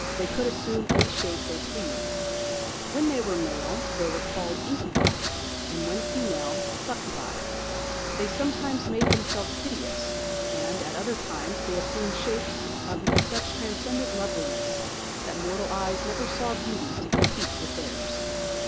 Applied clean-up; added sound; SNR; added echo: none; Car; -4 dB; none.